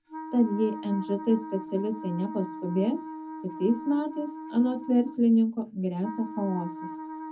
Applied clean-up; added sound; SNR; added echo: none; Wind instrument, woodwind instrument; 11 dB; reverberation time 0.4 s.